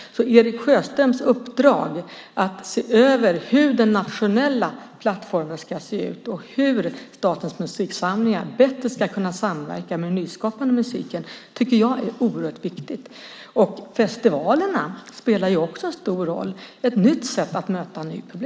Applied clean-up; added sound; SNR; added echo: none; none; none; none.